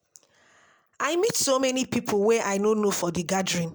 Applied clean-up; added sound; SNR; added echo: none; none; none; none.